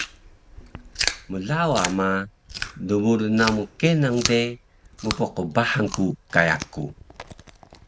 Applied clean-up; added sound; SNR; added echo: none; Chewing, mastication; 10 dB; none.